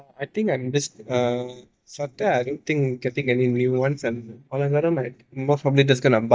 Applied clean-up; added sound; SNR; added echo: neural mask model DeepFilterNet 3.